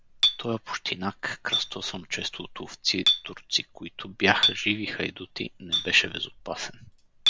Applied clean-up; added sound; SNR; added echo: none; Chink, clink; 1 dB; none.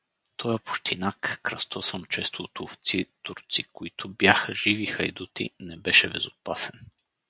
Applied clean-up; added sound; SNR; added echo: none; none; none; none.